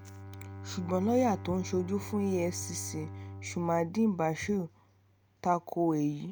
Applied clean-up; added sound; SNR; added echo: none; Bowed string instrument; 13 dB; none.